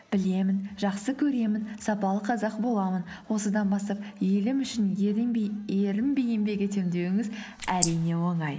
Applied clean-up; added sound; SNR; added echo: neural mask model Resemble Enhance denoiser.